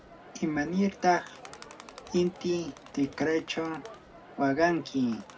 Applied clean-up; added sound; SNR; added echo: none; Crowd; 18 dB; reverberation time 0.2 s.